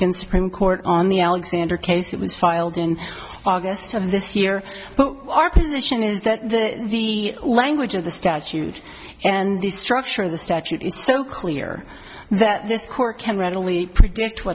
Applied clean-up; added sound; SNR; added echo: none; none; none; none.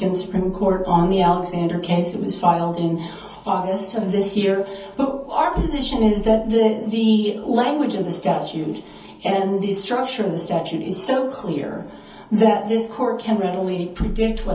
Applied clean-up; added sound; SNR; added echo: none; none; none; reverberation time 0.7 s.